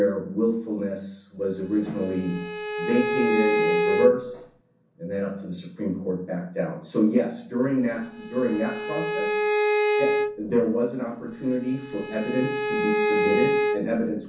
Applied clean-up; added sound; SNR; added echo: none; Bowed string instrument; 0 dB; reverberation time 0.6 s.